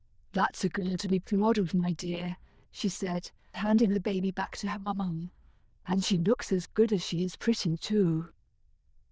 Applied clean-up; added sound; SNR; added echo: neural diffusion model UNIVERSE++.